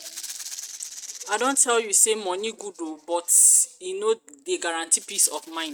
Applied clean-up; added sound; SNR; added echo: neural mask model RNNoise.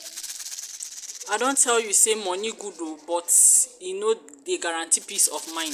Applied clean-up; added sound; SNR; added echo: none; Rattle (instrument); 17 dB; none.